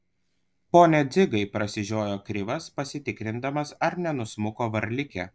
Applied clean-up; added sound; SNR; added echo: neural separator model SepFormer DNS4.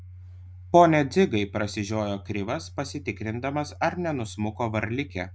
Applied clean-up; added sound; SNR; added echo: none; Domestic sounds, home sounds; 17 dB; none.